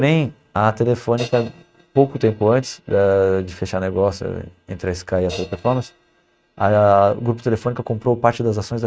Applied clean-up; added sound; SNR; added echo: neural mask model RNNoise.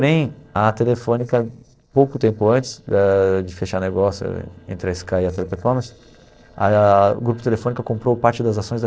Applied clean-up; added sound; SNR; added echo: neural separator model SepFormer DNS4.